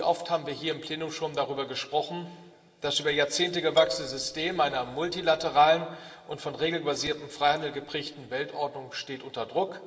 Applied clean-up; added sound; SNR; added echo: none; Marimba, xylophone; 11 dB; reverberation time 1.9 s.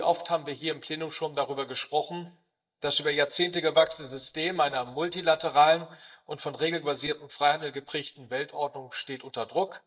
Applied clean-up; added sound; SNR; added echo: neural mask model DeepFilterNet 3.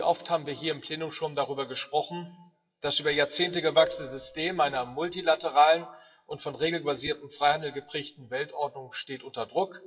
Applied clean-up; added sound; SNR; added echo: classical method WPE with log-MMSE.